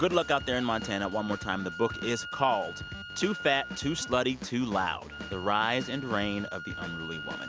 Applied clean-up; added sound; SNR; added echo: none; Wind instrument, woodwind instrument; 12 dB; none.